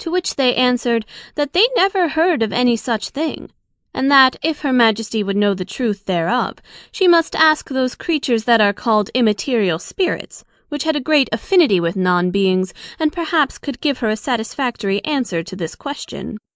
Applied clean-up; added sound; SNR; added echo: neural mask model Resemble Enhance denoiser.